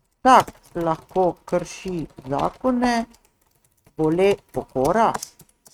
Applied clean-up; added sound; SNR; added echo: neural mask model RNNoise.